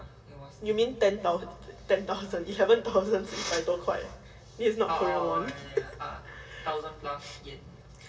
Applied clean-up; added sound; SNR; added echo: none; none; none; reverberation time 2.9 s.